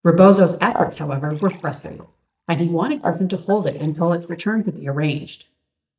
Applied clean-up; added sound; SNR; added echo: neural mask model DeepFilterNet 3.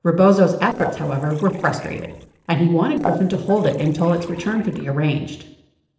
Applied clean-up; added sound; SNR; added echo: neural separator model SepFormer DNS4.